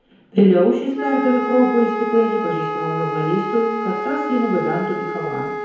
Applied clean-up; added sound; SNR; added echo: none; Wind instrument, woodwind instrument; 6 dB; reverberation time 0.9 s.